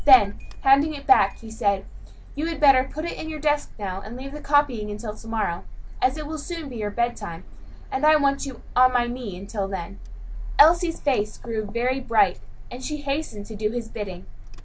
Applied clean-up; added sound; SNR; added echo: none; Engine starting / Car; 9 dB; none.